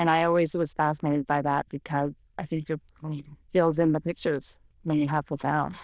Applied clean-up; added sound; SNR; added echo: neural diffusion model UNIVERSE++.